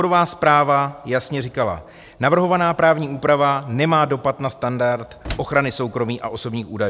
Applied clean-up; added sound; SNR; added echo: none; Slam; 15 dB; none.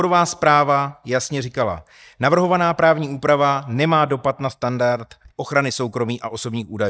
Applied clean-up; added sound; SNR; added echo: neural mask model DeepFilterNet 3.